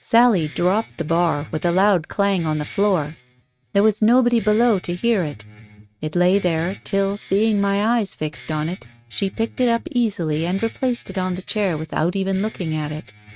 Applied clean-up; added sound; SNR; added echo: neural mask model RNNoise.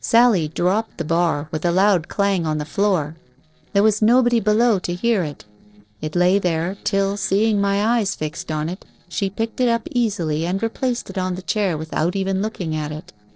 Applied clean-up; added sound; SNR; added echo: neural separator model SepFormer DNS4.